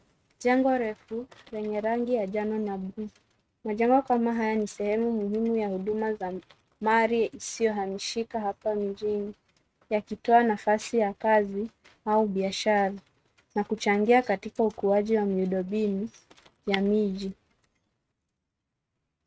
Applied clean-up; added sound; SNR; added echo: neural mask model RNNoise.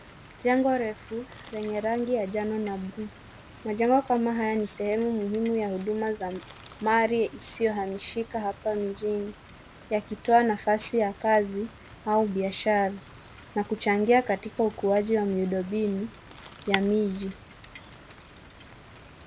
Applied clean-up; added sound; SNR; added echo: none; Rain + Crackle; 20 dB; none.